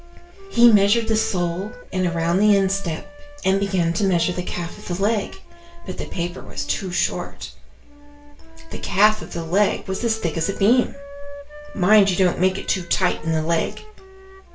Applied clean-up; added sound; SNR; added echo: none; Wind instrument, woodwind instrument; 19 dB; reverberation time 0.3 s.